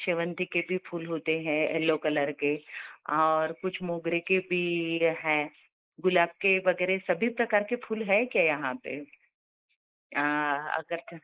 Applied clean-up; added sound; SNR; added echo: neural mask model Resemble Enhance denoiser.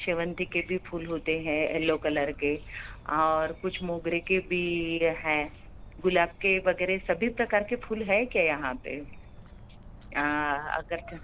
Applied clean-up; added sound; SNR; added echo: none; Walk, footsteps; 17 dB; none.